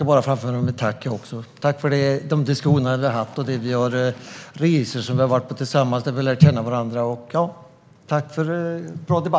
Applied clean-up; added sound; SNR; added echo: none; none; none; none.